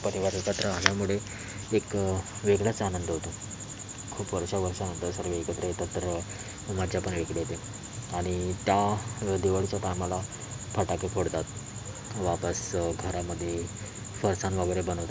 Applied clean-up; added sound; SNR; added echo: none; none; none; none.